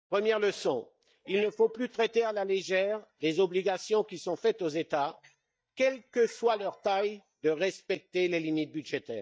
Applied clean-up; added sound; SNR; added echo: neural mask model DeepFilterNet 3.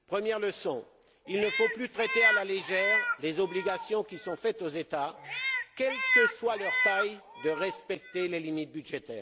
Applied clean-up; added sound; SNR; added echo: none; Meow; -1 dB; none.